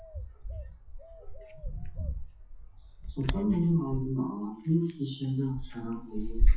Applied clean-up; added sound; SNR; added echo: classical method WPE with log-MMSE.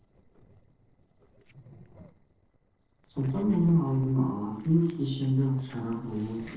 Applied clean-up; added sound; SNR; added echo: neural separator model SepFormer DNS4.